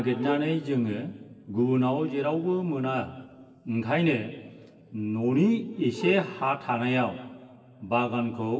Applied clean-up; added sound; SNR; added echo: neural separator model SepFormer DNS4.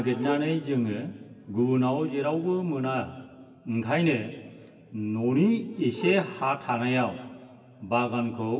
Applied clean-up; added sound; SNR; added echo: none; Bowed string instrument; 12 dB; reverberation time 2.2 s.